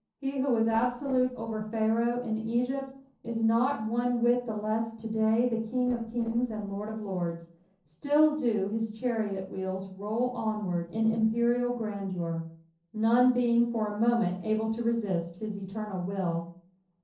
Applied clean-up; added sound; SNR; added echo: neural separator model SepFormer DNS4.